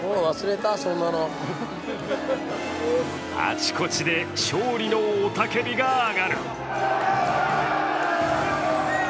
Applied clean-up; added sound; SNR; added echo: none; Harp; 10 dB; none.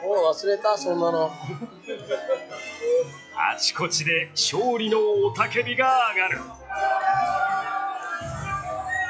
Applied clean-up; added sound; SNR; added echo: classical method log-MMSE.